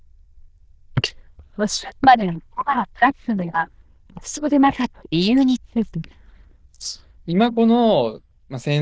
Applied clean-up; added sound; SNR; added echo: neural diffusion model UNIVERSE++.